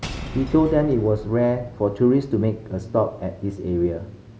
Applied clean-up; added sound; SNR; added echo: none; Shatter / Boom; 14 dB; none.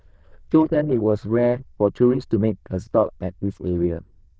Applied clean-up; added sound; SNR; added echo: neural diffusion model UNIVERSE++.